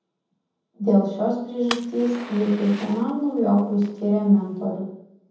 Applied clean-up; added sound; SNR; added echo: none; Fire; 16 dB; reverberation time 0.9 s.